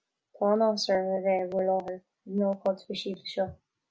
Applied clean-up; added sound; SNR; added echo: none; none; none; none.